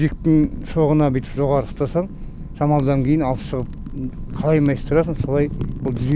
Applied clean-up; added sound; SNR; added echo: none; Wind / Fire; 9 dB; none.